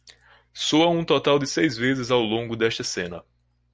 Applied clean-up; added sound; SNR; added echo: none; none; none; none.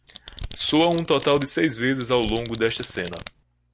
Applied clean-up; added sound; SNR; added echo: none; Domestic sounds, home sounds; 13 dB; none.